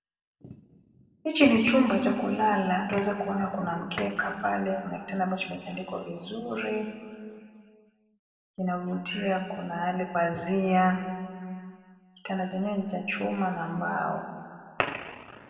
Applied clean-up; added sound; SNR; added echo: none; none; none; reverberation time 2.1 s.